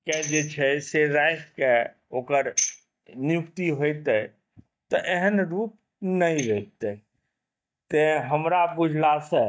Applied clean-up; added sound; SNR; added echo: neural mask model DeepFilterNet 3.